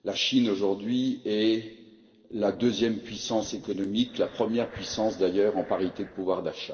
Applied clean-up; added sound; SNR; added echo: neural separator model SepFormer DNS4.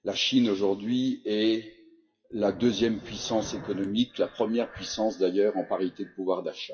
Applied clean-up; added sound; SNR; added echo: classical method WPE with log-MMSE.